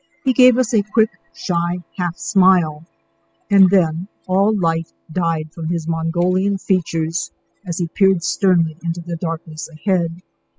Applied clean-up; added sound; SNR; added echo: classical method spectral subtraction.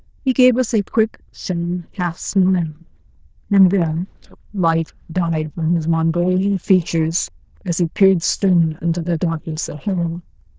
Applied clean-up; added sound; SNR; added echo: neural diffusion model UNIVERSE++.